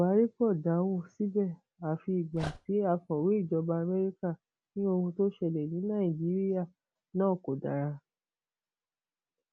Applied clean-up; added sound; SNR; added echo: none; Dog; 14 dB; none.